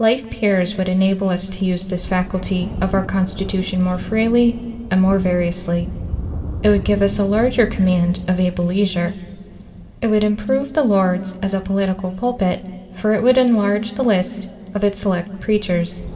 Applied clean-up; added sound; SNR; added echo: none; Thunder; 13 dB; reverberation time 1.8 s.